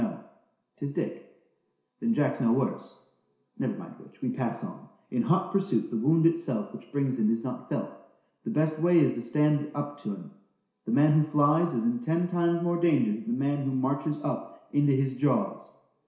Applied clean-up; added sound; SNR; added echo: none; none; none; reverberation time 0.7 s.